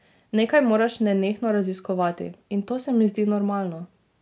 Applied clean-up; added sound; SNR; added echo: none; none; none; none.